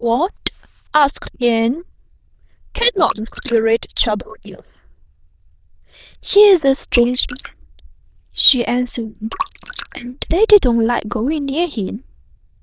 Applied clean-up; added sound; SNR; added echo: neural diffusion model UNIVERSE++.